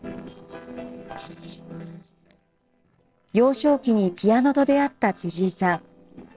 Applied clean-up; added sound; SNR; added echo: neural separator model SepFormer DNS4.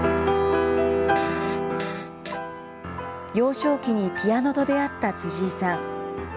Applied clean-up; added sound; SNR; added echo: none; Fart; 14 dB; none.